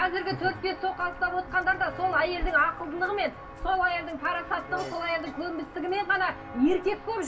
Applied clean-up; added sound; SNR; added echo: none; Walk, footsteps; 12 dB; reverberation time 0.2 s.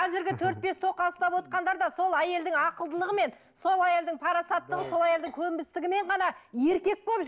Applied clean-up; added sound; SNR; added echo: none; none; none; none.